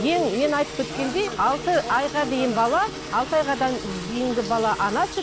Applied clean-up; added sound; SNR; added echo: none; Musical instrument + Liquid; 10 dB; none.